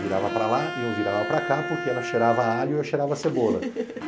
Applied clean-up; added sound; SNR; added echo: none; Bowed string instrument; 7 dB; none.